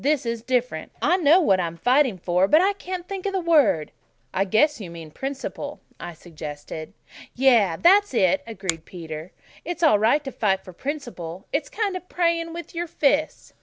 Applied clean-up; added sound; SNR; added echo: none; Finger snapping; 14 dB; none.